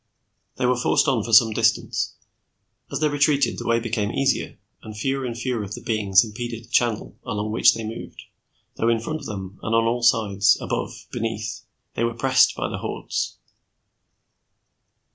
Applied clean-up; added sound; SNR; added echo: none; none; none; none.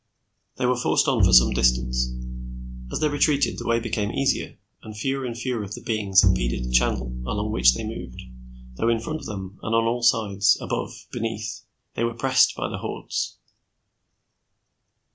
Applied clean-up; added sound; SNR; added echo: none; Bowed string instrument; 1 dB; none.